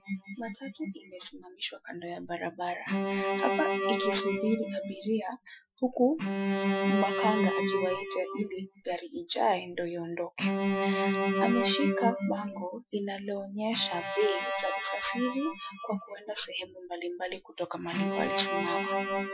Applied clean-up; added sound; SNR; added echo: classical method Wiener filter.